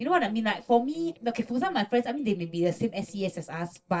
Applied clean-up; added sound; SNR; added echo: neural separator model SepFormer DNS4.